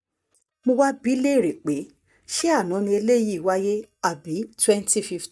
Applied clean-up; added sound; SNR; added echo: neural mask model DeepFilterNet 3.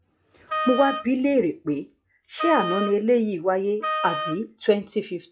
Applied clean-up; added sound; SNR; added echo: classical method log-MMSE.